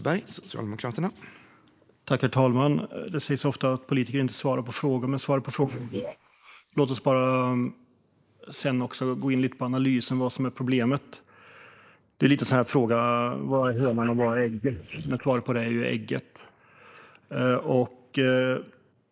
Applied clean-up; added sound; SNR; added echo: neural mask model Resemble Enhance denoiser.